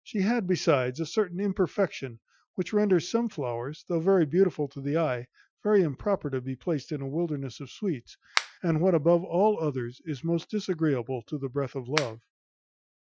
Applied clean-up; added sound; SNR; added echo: classical method Wiener filter.